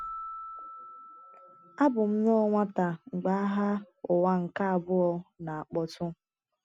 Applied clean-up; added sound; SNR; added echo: none; Keyboard (musical); 19 dB; none.